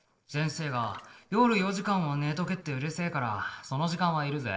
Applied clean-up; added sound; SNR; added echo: neural separator model SepFormer DNS4.